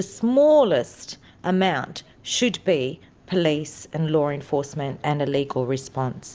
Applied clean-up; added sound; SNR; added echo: none; none; none; none.